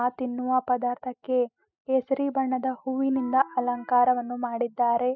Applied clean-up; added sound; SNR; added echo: classical method spectral subtraction.